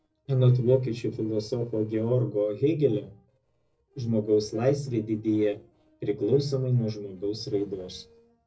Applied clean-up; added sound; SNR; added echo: neural separator model SepFormer DNS4.